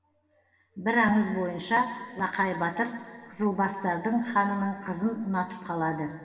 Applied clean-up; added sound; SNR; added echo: none; none; none; reverberation time 2.5 s.